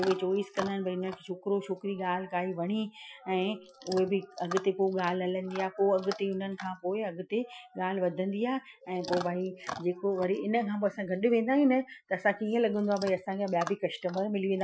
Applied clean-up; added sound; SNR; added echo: classical method Wiener filter.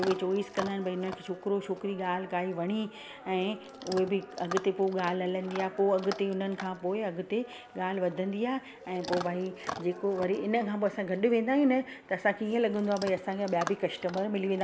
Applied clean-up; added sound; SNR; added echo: none; Chewing, mastication / Dog; 15 dB; none.